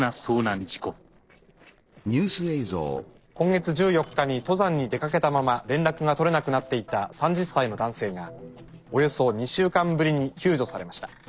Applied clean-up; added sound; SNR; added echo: neural separator model SepFormer DNS4.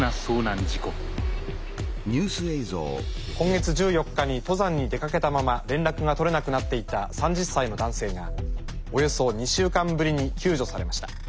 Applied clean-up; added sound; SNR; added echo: none; none; none; none.